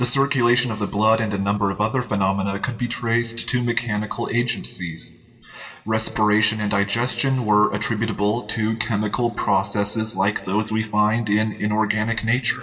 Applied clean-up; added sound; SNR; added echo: none; none; none; reverberation time 2.7 s.